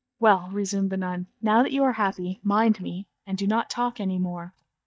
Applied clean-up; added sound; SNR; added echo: neural mask model DeepFilterNet 3.